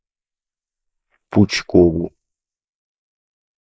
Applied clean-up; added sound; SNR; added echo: neural mask model Resemble Enhance denoiser.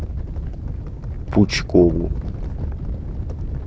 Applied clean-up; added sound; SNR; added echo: none; Animal; 3 dB; none.